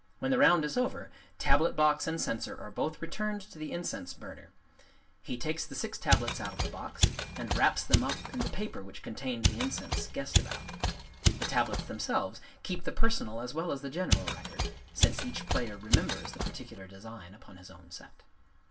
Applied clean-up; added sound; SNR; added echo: none; Mechanisms; 0 dB; reverberation time 0.2 s.